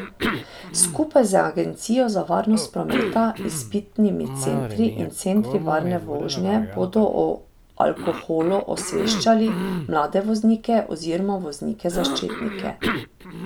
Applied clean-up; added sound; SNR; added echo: none; Cough; 9 dB; none.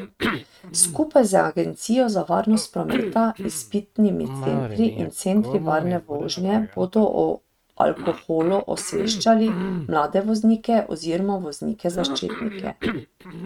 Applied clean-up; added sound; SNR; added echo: neural mask model RNNoise.